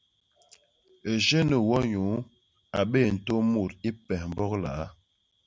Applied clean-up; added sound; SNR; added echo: none; none; none; none.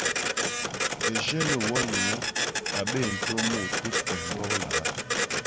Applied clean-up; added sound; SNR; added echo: none; Printer; -5 dB; none.